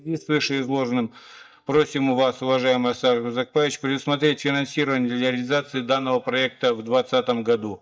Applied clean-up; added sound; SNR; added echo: neural mask model DeepFilterNet 3.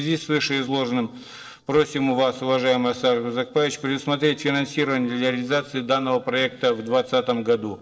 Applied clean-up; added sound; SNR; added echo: neural separator model SepFormer DNS4.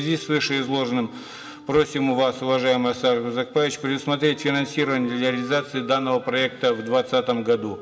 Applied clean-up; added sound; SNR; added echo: none; Wind instrument, woodwind instrument; 20 dB; reverberation time 0.4 s.